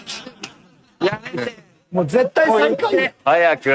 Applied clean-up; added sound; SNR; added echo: neural mask model RNNoise.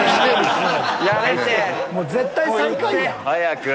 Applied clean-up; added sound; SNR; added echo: none; Bowed string instrument; 19 dB; none.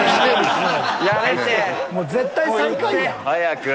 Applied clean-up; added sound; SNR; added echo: none; none; none; none.